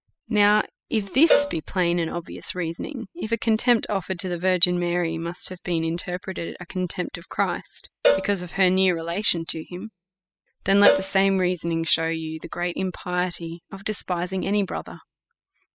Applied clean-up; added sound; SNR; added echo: classical method spectral subtraction.